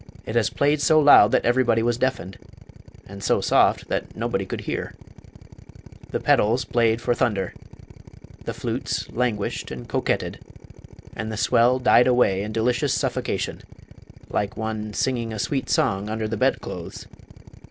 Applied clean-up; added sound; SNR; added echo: none; Drill; 18 dB; none.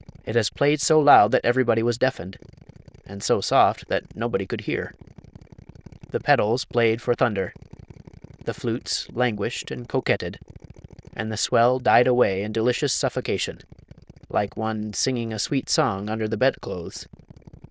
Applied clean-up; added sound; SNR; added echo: neural diffusion model UNIVERSE++.